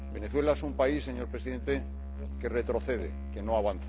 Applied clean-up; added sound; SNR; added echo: none; Musical instrument; 5 dB; none.